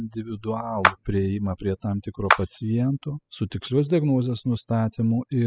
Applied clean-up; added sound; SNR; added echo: classical method spectral subtraction.